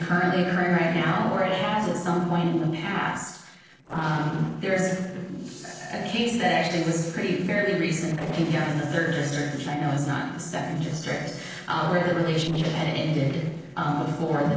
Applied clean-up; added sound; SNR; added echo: neural separator model SepFormer DNS4.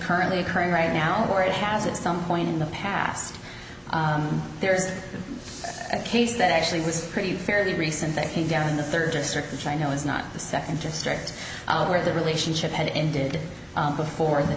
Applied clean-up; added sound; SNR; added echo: none; none; none; none.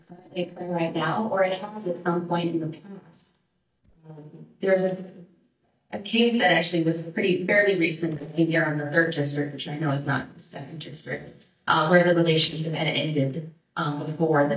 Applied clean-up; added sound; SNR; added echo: neural mask model DeepFilterNet 3.